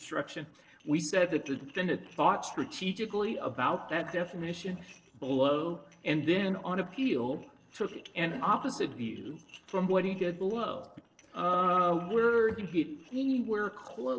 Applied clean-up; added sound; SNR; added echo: neural separator model SepFormer DNS4.